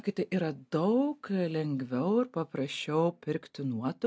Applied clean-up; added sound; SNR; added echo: none; none; none; none.